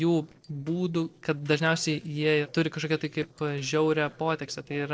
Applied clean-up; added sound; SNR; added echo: neural separator model SepFormer DNS4.